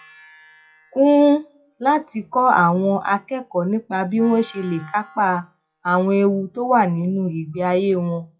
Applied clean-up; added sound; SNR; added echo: classical method WPE with log-MMSE.